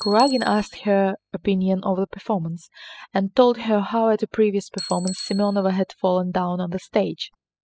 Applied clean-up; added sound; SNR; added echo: classical method spectral subtraction.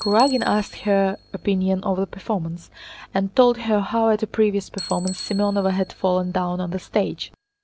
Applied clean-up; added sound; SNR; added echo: none; Bicycle; 18 dB; none.